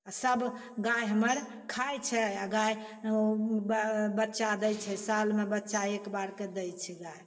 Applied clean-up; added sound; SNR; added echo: neural separator model SepFormer DNS4.